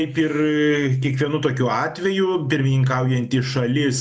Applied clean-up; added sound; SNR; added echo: none; none; none; none.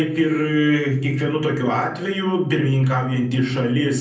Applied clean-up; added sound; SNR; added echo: none; none; none; reverberation time 0.6 s.